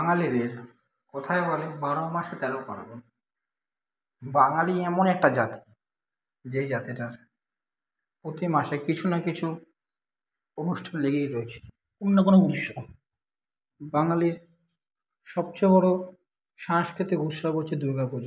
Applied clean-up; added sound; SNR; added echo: none; none; none; none.